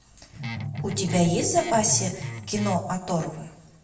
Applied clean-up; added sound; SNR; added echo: none; Guitar; 7 dB; reverberation time 0.6 s.